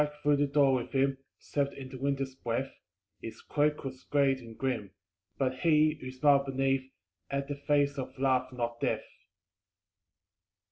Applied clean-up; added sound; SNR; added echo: none; none; none; none.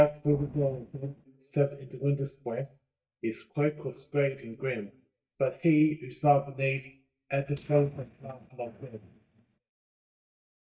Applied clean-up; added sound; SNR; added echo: neural mask model DeepFilterNet 3.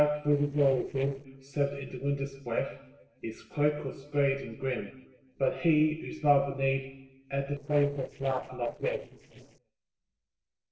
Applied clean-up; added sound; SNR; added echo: neural separator model SepFormer DNS4.